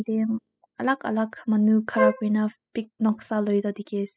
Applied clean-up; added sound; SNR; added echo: classical method spectral subtraction.